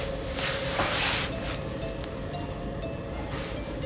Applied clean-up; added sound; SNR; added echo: none; Doorbell; 13 dB; none.